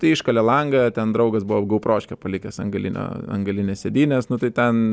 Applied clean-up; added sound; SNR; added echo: none; none; none; none.